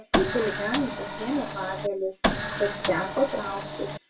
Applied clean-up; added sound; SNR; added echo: none; Printer; 1 dB; reverberation time 0.2 s.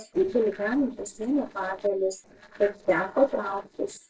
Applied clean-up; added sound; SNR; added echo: neural separator model SepFormer DNS4.